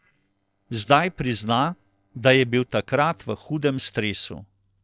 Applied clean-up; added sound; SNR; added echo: neural separator model SepFormer DNS4.